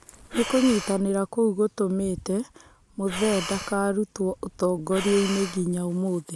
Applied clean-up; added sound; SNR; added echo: none; Breathing; 11 dB; none.